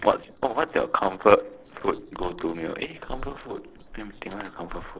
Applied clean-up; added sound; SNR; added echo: neural separator model SepFormer DNS4.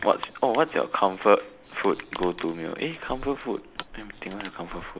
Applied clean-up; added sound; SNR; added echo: none; Crushing; 16 dB; none.